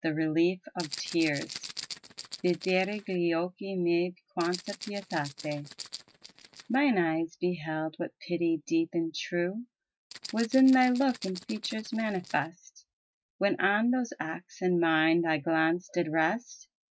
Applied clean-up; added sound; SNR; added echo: neural mask model RNNoise.